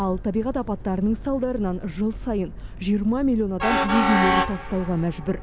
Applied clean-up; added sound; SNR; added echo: none; Train; 4 dB; none.